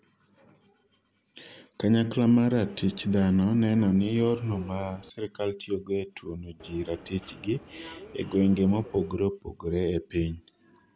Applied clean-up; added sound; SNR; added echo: none; Subway, metro, underground; 18 dB; none.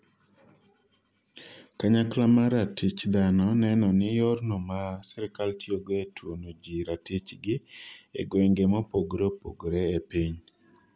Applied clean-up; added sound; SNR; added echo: none; none; none; none.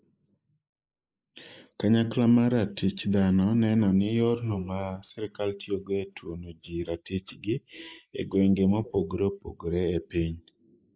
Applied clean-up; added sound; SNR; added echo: neural mask model Resemble Enhance denoiser.